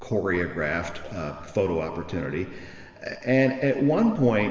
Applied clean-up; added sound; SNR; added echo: none; none; none; reverberation time 2.1 s.